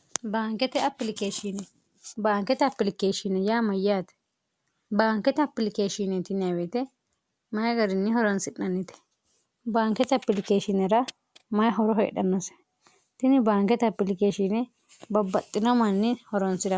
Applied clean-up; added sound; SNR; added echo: none; none; none; none.